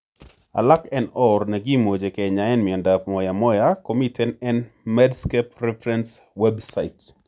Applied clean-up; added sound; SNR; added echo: none; none; none; none.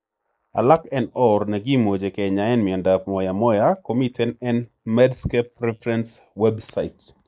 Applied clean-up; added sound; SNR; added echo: neural mask model Resemble Enhance denoiser.